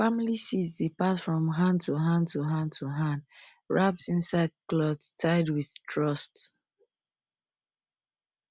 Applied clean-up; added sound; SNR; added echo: none; none; none; none.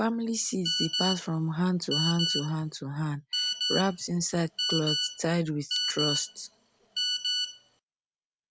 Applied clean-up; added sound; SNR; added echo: none; Telephone; 1 dB; none.